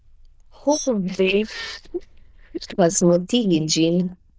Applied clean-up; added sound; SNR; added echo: neural diffusion model UNIVERSE++.